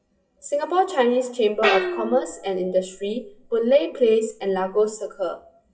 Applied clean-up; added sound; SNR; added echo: classical method WPE with log-MMSE.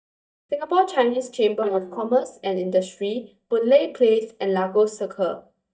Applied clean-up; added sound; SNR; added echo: neural mask model DeepFilterNet 3.